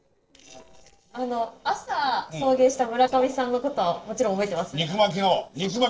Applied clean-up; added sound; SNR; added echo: neural separator model SepFormer DNS4.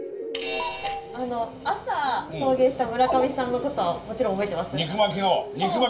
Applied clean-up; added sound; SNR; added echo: none; Bird; 17 dB; reverberation time 0.3 s.